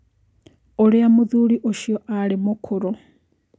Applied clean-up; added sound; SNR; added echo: none; none; none; none.